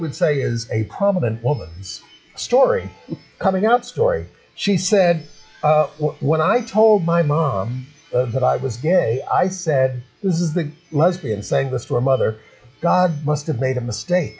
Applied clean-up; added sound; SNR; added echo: classical method log-MMSE.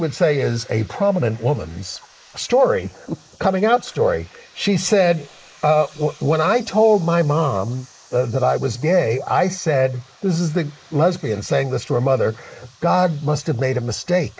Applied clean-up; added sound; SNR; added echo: neural mask model Resemble Enhance denoiser.